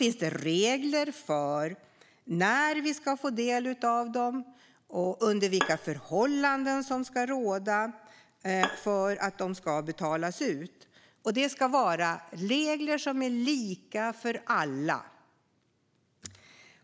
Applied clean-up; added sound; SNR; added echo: none; Bowed string instrument; 9 dB; none.